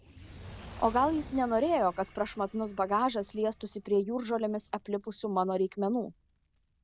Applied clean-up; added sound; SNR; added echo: none; Fire; 19 dB; none.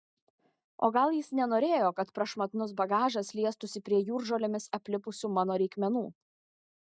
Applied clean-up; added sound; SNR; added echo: none; none; none; none.